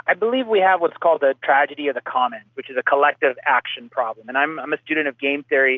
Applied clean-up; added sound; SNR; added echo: none; none; none; none.